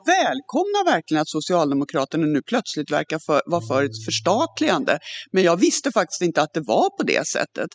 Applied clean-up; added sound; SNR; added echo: classical method spectral subtraction.